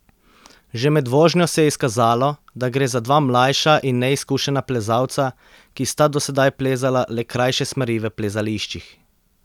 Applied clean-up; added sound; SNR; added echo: none; none; none; none.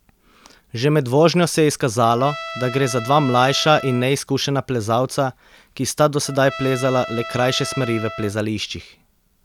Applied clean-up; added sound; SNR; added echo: none; Trumpet; 14 dB; none.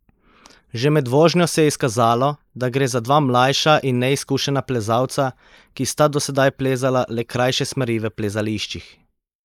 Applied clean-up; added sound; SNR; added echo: neural mask model Resemble Enhance denoiser.